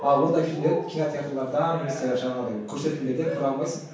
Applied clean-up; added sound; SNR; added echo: none; Cheering; 12 dB; reverberation time 0.7 s.